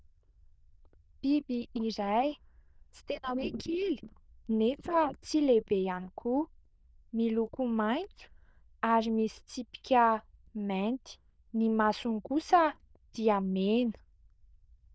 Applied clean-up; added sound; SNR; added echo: neural diffusion model UNIVERSE++.